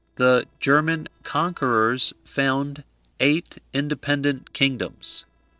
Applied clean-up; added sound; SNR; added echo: neural separator model SepFormer DNS4.